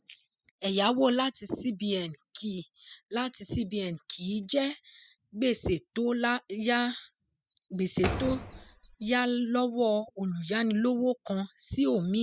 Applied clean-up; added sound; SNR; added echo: classical method spectral subtraction.